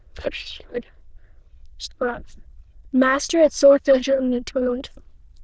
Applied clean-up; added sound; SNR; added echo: neural diffusion model UNIVERSE++.